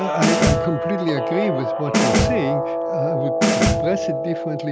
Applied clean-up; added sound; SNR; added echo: none; Guitar + Snare drum; -4 dB; none.